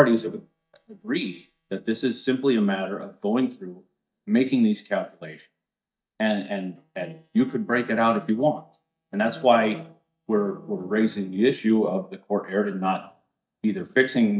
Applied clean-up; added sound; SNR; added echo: neural mask model DeepFilterNet 3.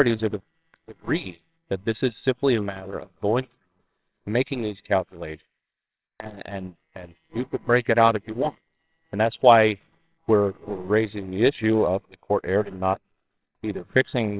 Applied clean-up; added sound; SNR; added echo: neural separator model SepFormer WHAMR!.